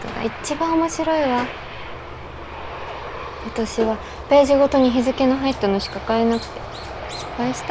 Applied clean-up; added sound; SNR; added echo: none; Aircraft + Squeak; 10 dB; none.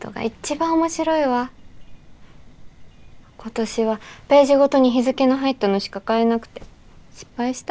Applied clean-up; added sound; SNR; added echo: none; none; none; none.